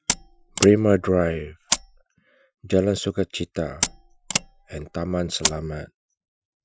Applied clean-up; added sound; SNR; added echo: classical method Wiener filter.